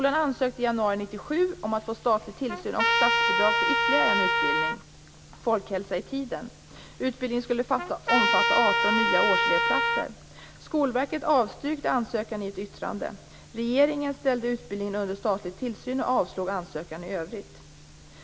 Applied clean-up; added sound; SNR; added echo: none; Trumpet; -2 dB; none.